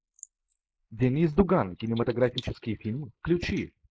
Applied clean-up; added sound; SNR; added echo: neural mask model Resemble Enhance denoiser.